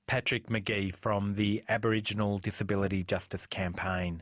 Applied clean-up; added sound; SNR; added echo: none; none; none; none.